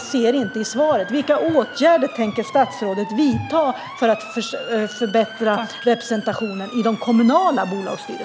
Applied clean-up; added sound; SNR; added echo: none; Motor vehicle (road) / Siren; 15 dB; none.